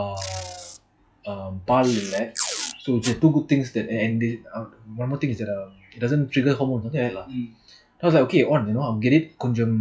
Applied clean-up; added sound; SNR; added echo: classical method log-MMSE.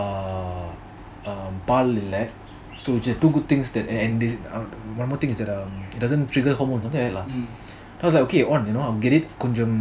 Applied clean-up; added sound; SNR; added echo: none; none; none; none.